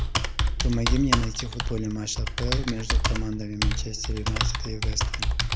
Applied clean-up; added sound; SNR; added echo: none; Computer keyboard; -5 dB; none.